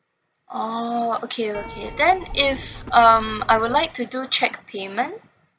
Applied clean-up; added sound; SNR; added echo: none; Keyboard (musical); 14 dB; none.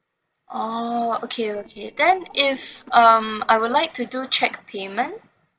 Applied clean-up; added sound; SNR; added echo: neural separator model SepFormer DNS4.